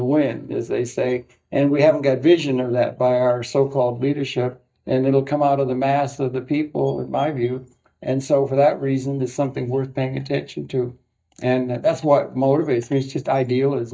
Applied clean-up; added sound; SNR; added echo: neural mask model DeepFilterNet 3.